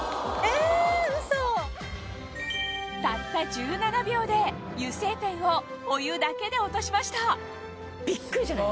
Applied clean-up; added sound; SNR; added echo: none; none; none; none.